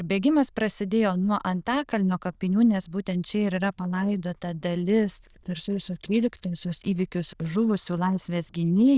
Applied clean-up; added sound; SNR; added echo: neural diffusion model UNIVERSE++.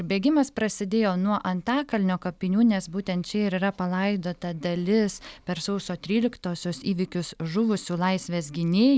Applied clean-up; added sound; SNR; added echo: none; none; none; none.